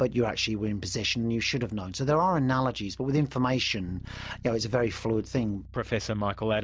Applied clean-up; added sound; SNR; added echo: none; Bass guitar; 19 dB; none.